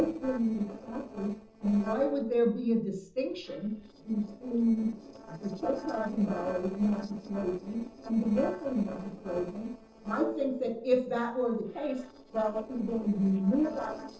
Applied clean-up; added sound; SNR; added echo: neural separator model SepFormer DNS4.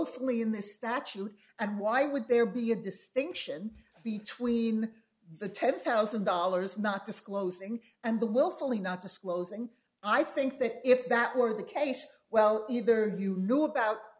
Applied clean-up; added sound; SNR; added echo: none; none; none; none.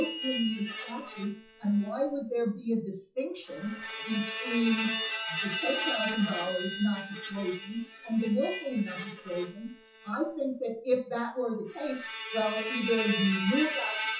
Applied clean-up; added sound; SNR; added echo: classical method WPE with log-MMSE.